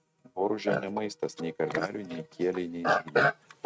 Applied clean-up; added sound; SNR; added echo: neural mask model RNNoise.